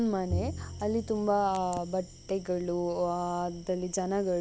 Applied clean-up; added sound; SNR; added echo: none; Bowed string instrument; 10 dB; none.